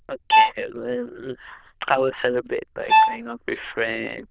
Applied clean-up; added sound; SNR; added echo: neural diffusion model UNIVERSE++.